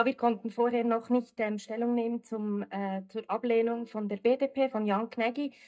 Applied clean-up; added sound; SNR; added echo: neural mask model DeepFilterNet 3.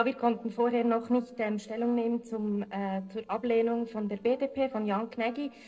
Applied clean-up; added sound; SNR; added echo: neural separator model SepFormer DNS4.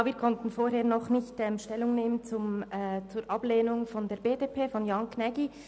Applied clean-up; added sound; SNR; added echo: none; none; none; none.